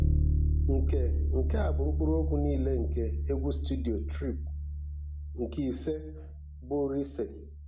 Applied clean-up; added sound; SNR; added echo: none; Bass guitar; -5 dB; none.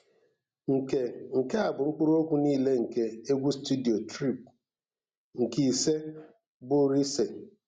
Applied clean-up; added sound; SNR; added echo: none; none; none; none.